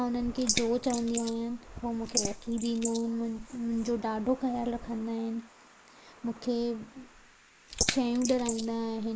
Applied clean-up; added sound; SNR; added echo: neural mask model Resemble Enhance denoiser.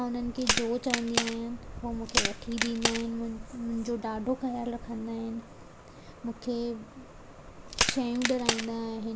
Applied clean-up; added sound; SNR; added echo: none; Crack; -1 dB; none.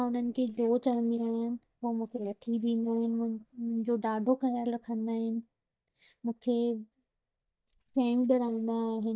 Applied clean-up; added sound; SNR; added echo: neural mask model DeepFilterNet 3.